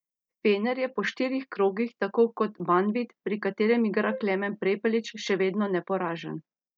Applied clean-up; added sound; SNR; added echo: neural mask model DeepFilterNet 3.